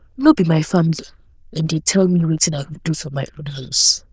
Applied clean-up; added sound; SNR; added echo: neural diffusion model UNIVERSE++.